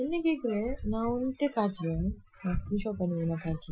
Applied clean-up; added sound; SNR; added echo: classical method Wiener filter.